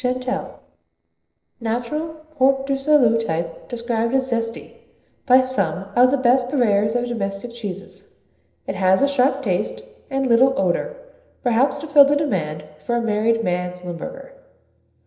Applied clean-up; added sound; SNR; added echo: neural separator model SepFormer DNS4.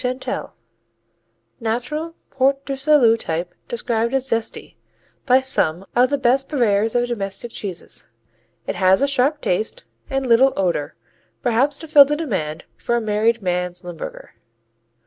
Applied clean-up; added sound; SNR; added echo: none; none; none; none.